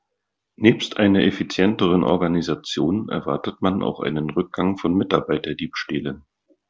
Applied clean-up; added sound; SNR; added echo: none; none; none; none.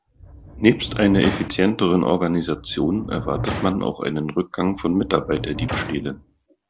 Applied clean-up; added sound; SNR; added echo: none; Sliding door; 11 dB; none.